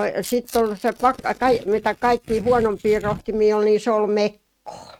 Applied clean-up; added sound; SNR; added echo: neural mask model RNNoise.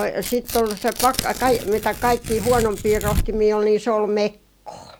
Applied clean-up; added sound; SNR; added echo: none; Tearing; 9 dB; none.